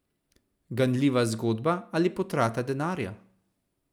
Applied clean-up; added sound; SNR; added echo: none; none; none; none.